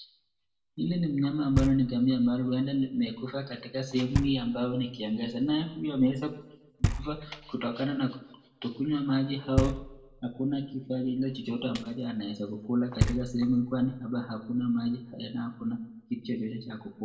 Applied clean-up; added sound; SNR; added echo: none; Knock; 7 dB; reverberation time 0.6 s.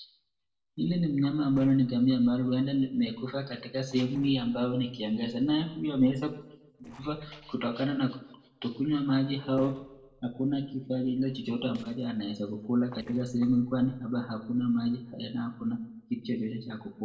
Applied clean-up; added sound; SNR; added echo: neural separator model SepFormer DNS4.